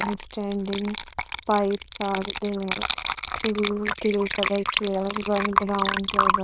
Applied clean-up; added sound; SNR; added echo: neural diffusion model UNIVERSE++.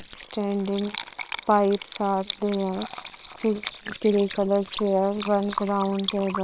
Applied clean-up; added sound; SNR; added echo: neural separator model SepFormer WHAM!.